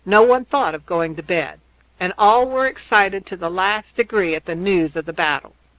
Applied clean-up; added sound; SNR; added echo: none; none; none; none.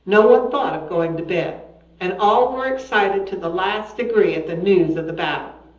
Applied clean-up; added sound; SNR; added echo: none; none; none; reverberation time 1.2 s.